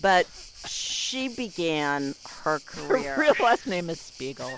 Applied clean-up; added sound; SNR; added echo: none; Waves, surf; 19 dB; none.